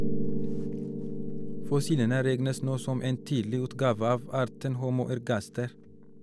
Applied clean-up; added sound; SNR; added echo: none; Piano; 2 dB; none.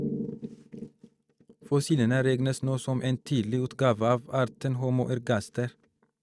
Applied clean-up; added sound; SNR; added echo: neural mask model RNNoise.